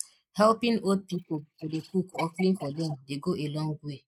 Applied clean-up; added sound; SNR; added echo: neural mask model Resemble Enhance denoiser.